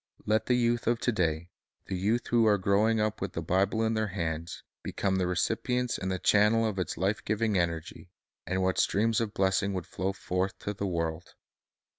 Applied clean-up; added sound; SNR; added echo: none; none; none; none.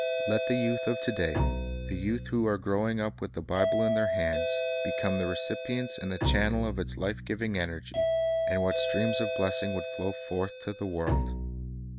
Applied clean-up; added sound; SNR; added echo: none; Bowed string instrument + Doorbell; 0 dB; none.